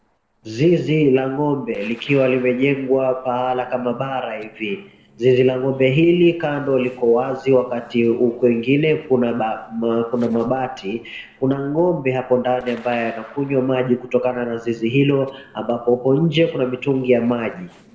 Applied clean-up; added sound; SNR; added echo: neural separator model SepFormer DNS4.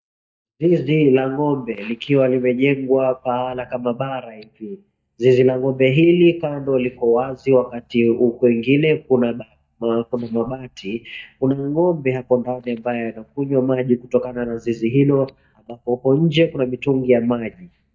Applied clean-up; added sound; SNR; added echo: neural mask model DeepFilterNet 3.